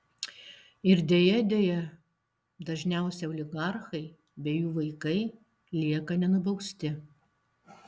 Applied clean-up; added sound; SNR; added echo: none; none; none; none.